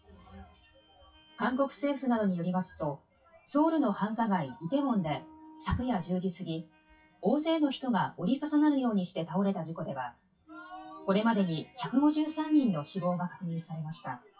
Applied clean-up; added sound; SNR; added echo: classical method WPE with log-MMSE.